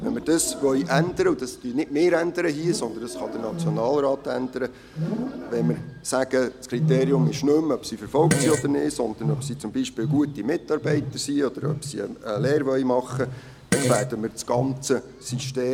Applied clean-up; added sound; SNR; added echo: none; Fart + Wild animals; 5 dB; none.